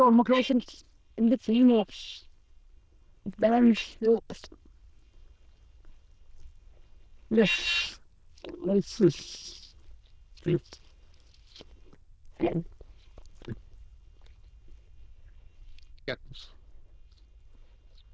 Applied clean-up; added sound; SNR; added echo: neural diffusion model UNIVERSE++.